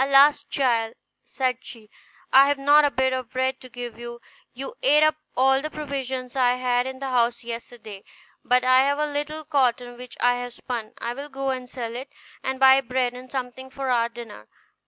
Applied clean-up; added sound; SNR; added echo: none; none; none; none.